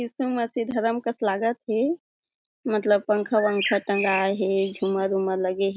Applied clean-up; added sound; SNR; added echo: none; Bird; 7 dB; none.